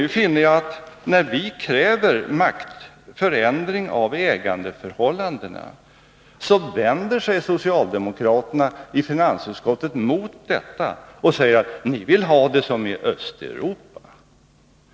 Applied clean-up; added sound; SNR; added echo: none; none; none; none.